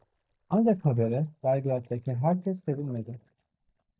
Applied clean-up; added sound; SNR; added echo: neural mask model DeepFilterNet 3.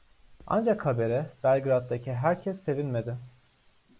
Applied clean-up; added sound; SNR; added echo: none; none; none; none.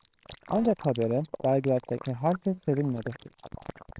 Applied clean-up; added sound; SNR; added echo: neural separator model SepFormer WHAMR!.